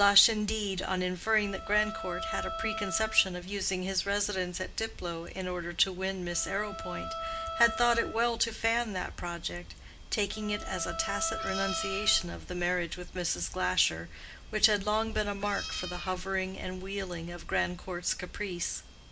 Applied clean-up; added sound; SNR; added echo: none; Bowed string instrument + Meow; 8 dB; none.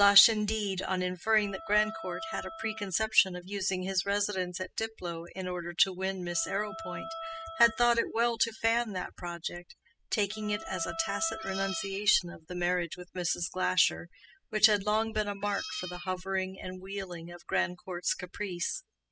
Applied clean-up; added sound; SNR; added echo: classical method spectral subtraction.